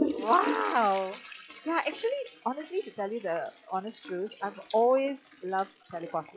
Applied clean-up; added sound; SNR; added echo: classical method log-MMSE.